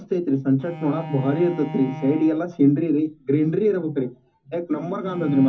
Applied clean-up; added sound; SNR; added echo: none; Bowed string instrument; 16 dB; reverberation time 0.3 s.